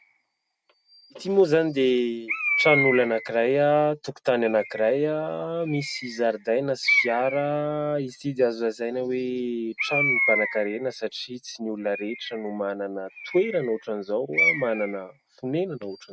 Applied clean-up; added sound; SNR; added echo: none; Bird; 6 dB; none.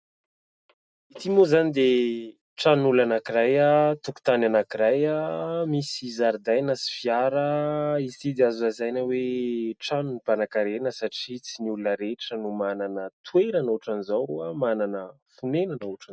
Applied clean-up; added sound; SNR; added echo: none; none; none; none.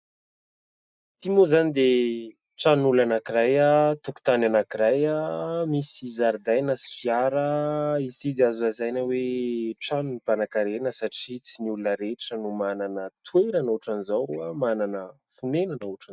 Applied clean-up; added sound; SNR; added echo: neural mask model DeepFilterNet 3.